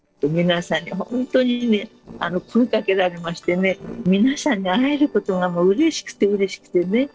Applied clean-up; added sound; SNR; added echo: neural separator model SepFormer DNS4.